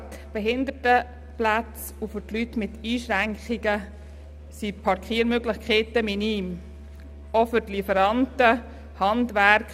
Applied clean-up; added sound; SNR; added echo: none; Musical instrument; 16 dB; none.